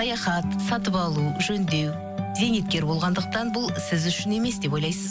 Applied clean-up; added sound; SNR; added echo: none; none; none; none.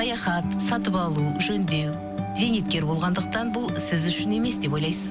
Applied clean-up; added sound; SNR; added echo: none; Train; 10 dB; none.